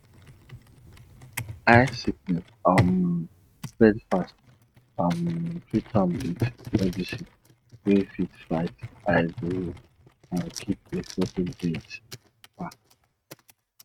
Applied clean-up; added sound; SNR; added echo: neural mask model RNNoise.